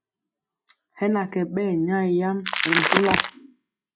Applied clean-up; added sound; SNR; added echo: classical method log-MMSE.